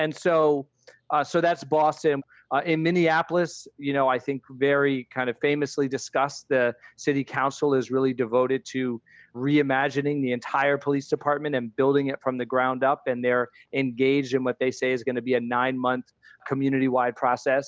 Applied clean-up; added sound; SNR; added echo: none; none; none; none.